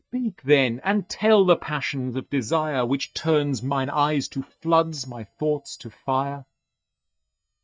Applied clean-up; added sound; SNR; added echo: neural mask model DeepFilterNet 3.